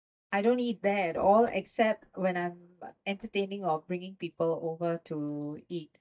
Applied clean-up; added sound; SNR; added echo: neural mask model DeepFilterNet 3.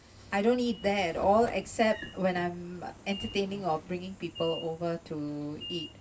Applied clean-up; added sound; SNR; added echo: none; Sliding door / Train; 15 dB; reverberation time 0.2 s.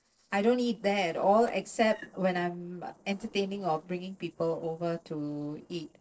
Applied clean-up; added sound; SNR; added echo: neural separator model SepFormer DNS4.